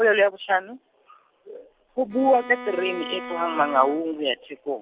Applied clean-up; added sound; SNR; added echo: none; Bowed string instrument; 14 dB; none.